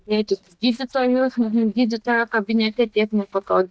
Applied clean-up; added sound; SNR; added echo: neural mask model DeepFilterNet 3.